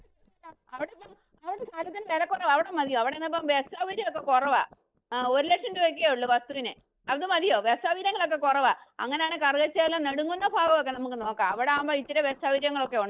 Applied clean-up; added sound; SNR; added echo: neural mask model DeepFilterNet 3.